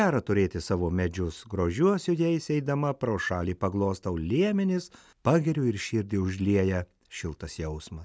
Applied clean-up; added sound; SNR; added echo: none; none; none; none.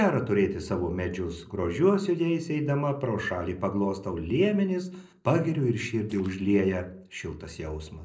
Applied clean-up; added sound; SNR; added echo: neural separator model SepFormer DNS4.